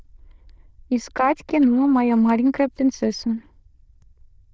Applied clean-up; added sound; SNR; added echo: neural diffusion model UNIVERSE++.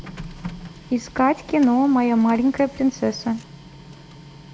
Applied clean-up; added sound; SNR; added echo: none; Printer; 17 dB; none.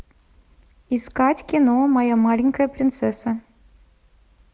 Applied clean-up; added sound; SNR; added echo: none; none; none; none.